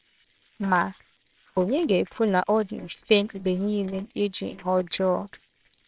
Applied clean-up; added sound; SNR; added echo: neural separator model SepFormer WHAMR!.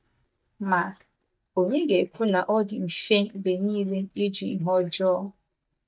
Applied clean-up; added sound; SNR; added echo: neural mask model DeepFilterNet 3.